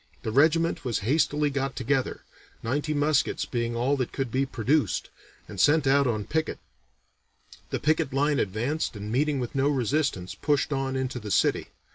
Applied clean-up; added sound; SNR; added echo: none; none; none; none.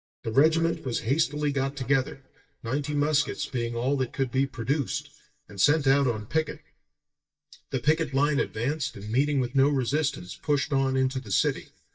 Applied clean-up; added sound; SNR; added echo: neural mask model DeepFilterNet 3.